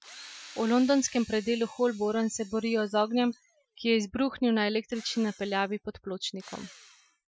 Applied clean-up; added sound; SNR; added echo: classical method Wiener filter.